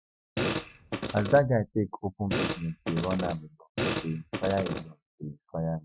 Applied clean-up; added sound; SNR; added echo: classical method Wiener filter.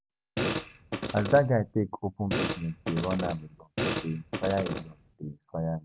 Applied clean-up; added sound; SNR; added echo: none; Fart; 3 dB; none.